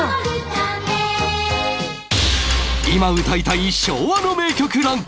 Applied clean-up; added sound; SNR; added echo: none; none; none; none.